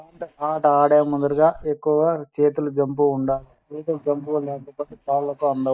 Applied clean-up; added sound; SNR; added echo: neural mask model DeepFilterNet 3.